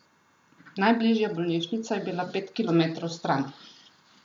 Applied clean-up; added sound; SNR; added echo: none; none; none; none.